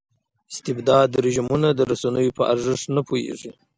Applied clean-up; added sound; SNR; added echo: none; none; none; none.